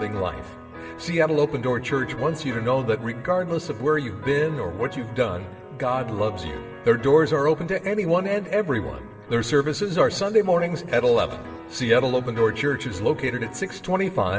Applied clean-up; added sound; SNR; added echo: none; none; none; reverberation time 2.1 s.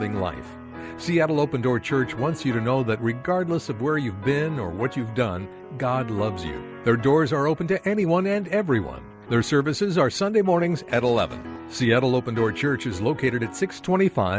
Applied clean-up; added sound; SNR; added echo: none; none; none; none.